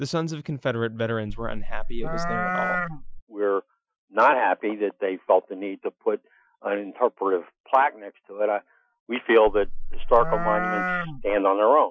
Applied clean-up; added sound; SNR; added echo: classical method Wiener filter.